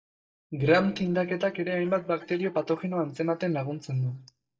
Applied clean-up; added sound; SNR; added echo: neural mask model DeepFilterNet 3.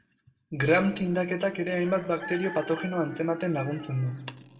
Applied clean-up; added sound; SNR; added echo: none; Chicken, rooster; 16 dB; reverberation time 1.2 s.